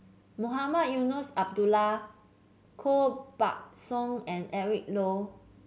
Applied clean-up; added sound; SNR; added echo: none; none; none; none.